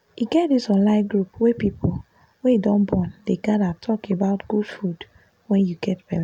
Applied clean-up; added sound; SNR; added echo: none; none; none; none.